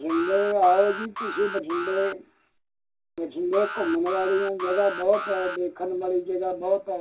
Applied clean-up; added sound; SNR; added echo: none; Alarm; 10 dB; reverberation time 0.2 s.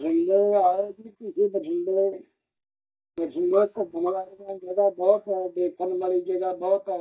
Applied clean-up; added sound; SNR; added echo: neural mask model DeepFilterNet 3.